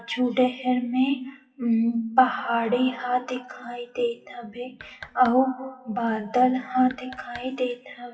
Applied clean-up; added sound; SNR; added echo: classical method WPE with log-MMSE.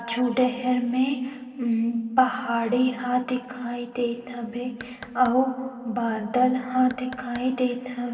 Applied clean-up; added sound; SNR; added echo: neural separator model SepFormer DNS4.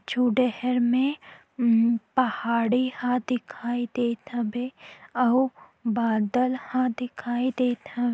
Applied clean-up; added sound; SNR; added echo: none; none; none; none.